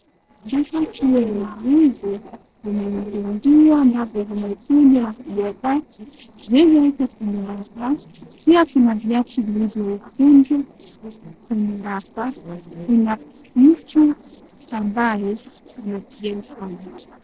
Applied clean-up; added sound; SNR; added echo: neural separator model SepFormer DNS4.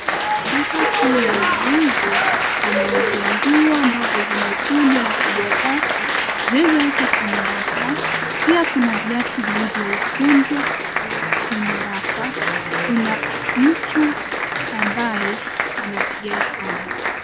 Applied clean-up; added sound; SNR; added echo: none; Applause; -1 dB; none.